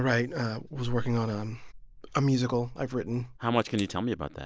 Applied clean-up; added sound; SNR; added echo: neural mask model Resemble Enhance denoiser.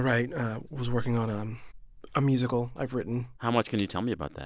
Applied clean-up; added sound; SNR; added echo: none; Scissors; 19 dB; none.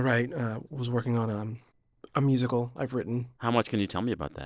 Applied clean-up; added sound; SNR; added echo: neural separator model SepFormer DNS4.